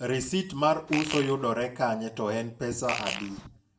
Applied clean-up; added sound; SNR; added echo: none; Fart; 6 dB; reverberation time 0.4 s.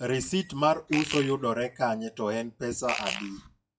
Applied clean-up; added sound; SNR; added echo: classical method WPE with log-MMSE.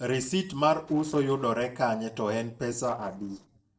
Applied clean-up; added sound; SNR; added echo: neural separator model SepFormer DNS4.